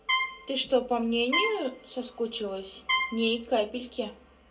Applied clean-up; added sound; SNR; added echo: none; Trumpet; 2 dB; reverberation time 0.2 s.